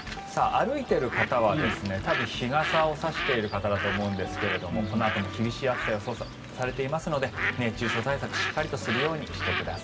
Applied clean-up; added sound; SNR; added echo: none; Bird; 6 dB; reverberation time 1.7 s.